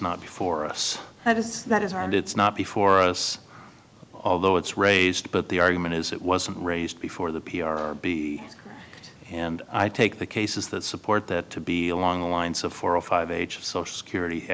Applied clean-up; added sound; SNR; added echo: none; none; none; none.